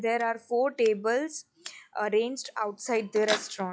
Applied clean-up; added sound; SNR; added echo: classical method log-MMSE.